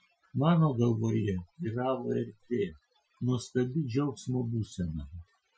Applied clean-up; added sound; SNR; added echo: classical method Wiener filter.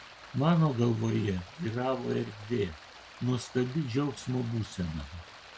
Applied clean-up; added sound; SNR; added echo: none; Stream; 19 dB; none.